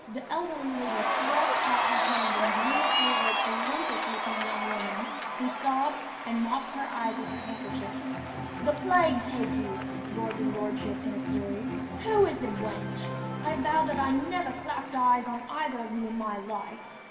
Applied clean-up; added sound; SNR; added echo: none; Cheering; 0 dB; reverberation time 2.1 s.